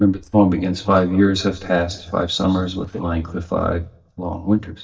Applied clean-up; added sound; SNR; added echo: neural mask model DeepFilterNet 3.